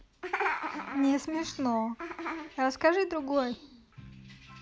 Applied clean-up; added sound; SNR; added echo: none; none; none; none.